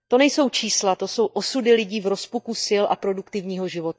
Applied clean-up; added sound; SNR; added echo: neural mask model DeepFilterNet 3.